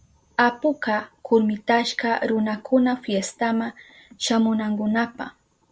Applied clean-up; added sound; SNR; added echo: none; none; none; none.